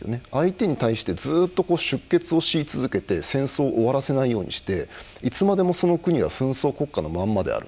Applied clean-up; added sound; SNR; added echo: none; none; none; none.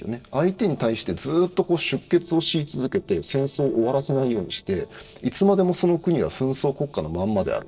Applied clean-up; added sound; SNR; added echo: neural separator model SepFormer DNS4.